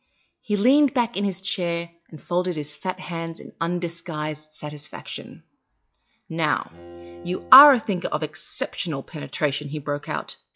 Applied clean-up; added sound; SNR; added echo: classical method log-MMSE.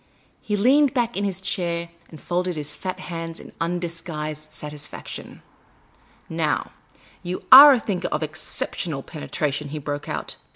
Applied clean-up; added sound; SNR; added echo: none; none; none; none.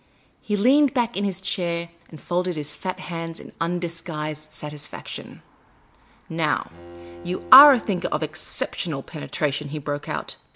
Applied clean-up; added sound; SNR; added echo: none; Bowed string instrument; 19 dB; none.